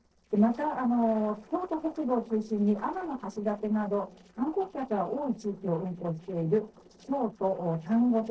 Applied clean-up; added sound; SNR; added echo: neural separator model SepFormer DNS4.